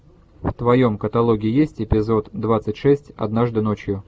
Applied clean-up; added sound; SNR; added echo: none; none; none; none.